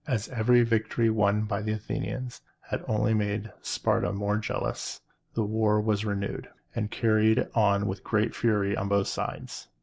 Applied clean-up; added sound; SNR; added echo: none; none; none; none.